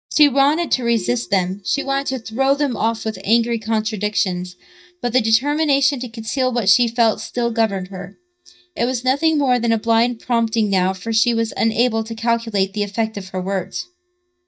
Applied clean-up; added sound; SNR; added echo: neural mask model DeepFilterNet 3.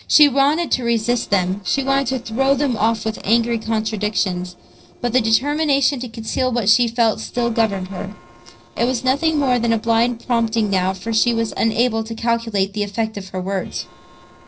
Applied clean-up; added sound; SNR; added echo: neural separator model SepFormer DNS4.